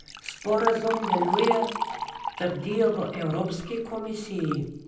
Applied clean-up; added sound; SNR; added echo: none; Liquid; 5 dB; reverberation time 0.6 s.